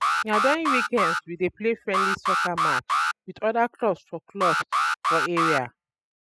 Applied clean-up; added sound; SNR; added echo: classical method spectral subtraction.